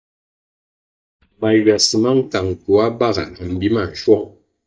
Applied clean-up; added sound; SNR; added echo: neural mask model DeepFilterNet 3.